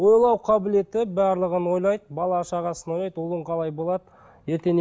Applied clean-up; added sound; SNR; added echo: none; none; none; none.